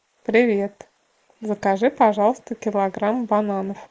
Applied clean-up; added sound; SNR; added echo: neural mask model Resemble Enhance denoiser.